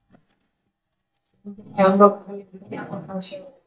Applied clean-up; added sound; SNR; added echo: neural mask model DeepFilterNet 3.